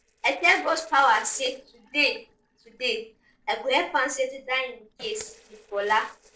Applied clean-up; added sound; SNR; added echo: neural separator model SepFormer DNS4.